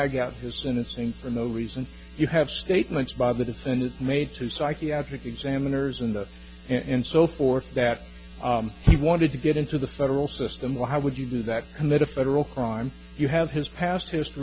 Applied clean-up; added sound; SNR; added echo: none; none; none; none.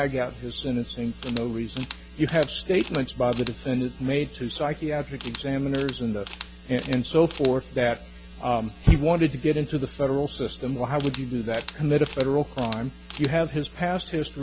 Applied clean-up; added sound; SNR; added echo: none; Camera; 14 dB; none.